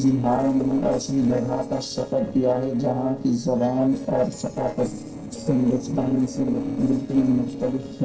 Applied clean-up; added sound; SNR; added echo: neural separator model SepFormer DNS4.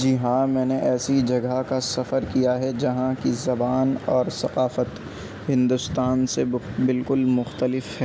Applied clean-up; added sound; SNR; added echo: none; none; none; none.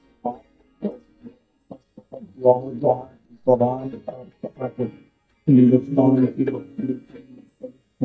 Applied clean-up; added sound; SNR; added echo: neural mask model DeepFilterNet 3.